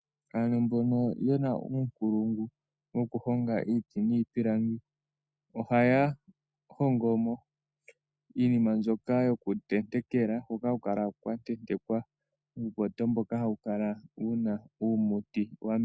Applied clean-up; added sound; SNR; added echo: none; none; none; none.